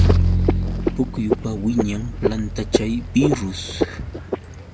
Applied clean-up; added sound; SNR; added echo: none; Bowed string instrument + Frog; -4 dB; none.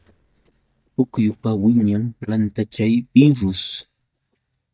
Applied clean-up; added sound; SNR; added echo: neural mask model DeepFilterNet 3.